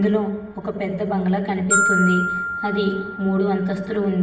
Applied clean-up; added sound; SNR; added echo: none; Glockenspiel; 4 dB; reverberation time 0.8 s.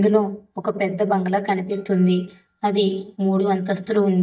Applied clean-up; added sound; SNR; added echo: neural mask model DeepFilterNet 3.